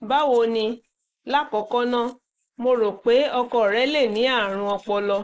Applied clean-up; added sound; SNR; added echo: neural mask model Resemble Enhance denoiser.